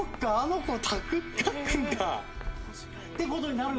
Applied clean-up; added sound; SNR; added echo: none; Walk, footsteps; 11 dB; reverberation time 0.2 s.